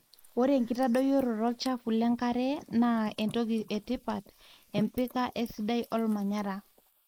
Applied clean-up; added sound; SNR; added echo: neural mask model Resemble Enhance denoiser.